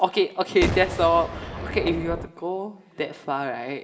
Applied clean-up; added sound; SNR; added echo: none; Boom; 6 dB; reverberation time 1.0 s.